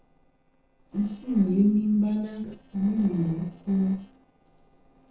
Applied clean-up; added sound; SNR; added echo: neural separator model SepFormer DNS4.